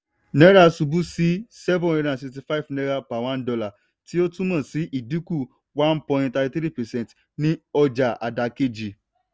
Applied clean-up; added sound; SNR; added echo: none; none; none; none.